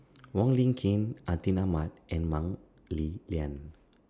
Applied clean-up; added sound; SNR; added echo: none; none; none; none.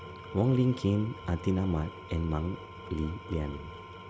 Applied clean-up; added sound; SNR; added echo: none; Engine / Tools; 14 dB; none.